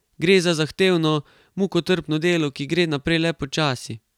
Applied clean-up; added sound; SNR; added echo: none; none; none; none.